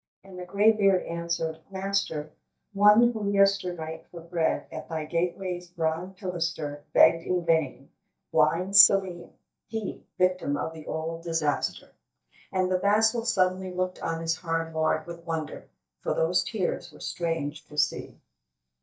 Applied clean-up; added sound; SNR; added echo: neural mask model DeepFilterNet 3.